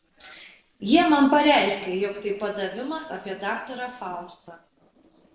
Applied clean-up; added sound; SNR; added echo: neural separator model SepFormer DNS4.